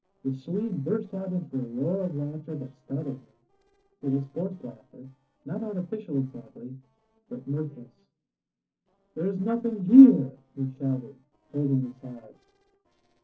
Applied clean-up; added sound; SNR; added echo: neural separator model SepFormer DNS4.